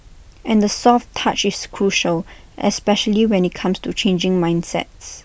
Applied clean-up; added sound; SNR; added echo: none; none; none; none.